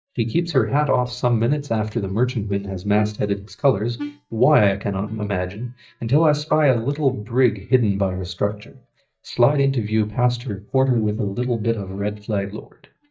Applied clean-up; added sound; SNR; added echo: neural mask model DeepFilterNet 3.